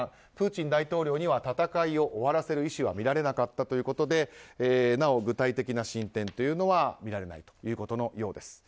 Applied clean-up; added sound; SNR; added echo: none; none; none; none.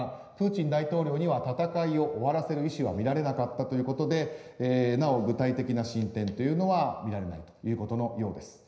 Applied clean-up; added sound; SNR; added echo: none; none; none; reverberation time 0.9 s.